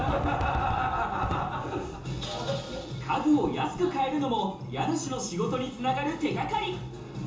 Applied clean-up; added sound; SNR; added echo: none; Fireworks; 10 dB; reverberation time 0.6 s.